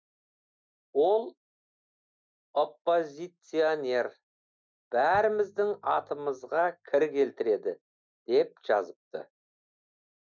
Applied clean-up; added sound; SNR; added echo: neural mask model DeepFilterNet 3.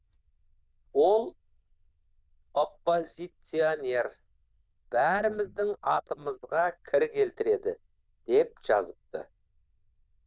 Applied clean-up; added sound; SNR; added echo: neural diffusion model UNIVERSE++.